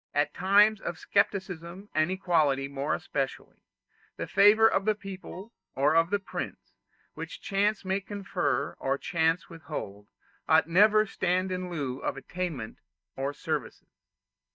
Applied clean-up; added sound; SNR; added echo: neural mask model DeepFilterNet 3.